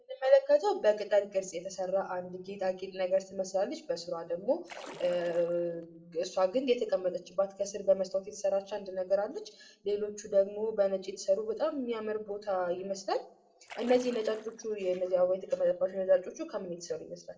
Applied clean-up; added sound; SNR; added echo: neural separator model SepFormer DNS4.